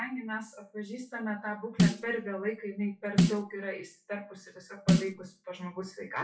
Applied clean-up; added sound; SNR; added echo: classical method WPE with log-MMSE.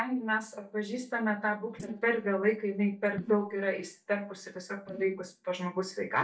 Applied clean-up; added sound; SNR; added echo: neural mask model DeepFilterNet 3.